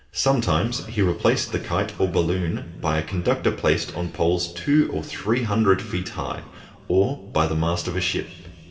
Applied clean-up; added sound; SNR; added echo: none; none; none; reverberation time 2.7 s.